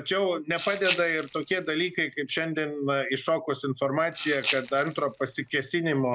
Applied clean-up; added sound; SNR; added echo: none; Rattle (instrument); 10 dB; none.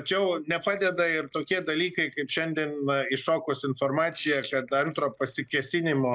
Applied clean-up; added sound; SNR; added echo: neural mask model Resemble Enhance denoiser.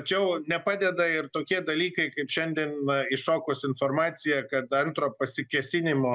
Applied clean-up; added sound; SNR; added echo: none; none; none; none.